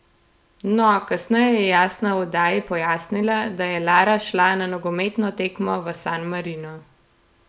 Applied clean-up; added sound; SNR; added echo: none; none; none; none.